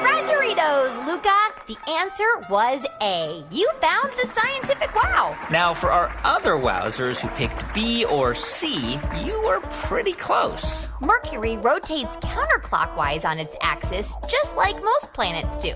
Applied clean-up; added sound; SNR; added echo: none; none; none; none.